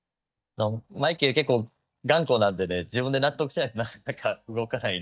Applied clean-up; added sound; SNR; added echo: neural mask model DeepFilterNet 3.